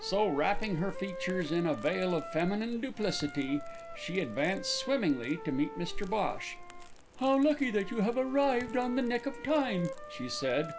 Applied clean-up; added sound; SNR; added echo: none; Crackle + Wind instrument, woodwind instrument; 10 dB; none.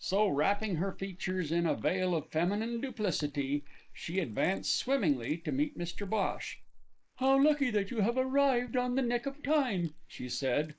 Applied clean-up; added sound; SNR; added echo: neural mask model Resemble Enhance denoiser.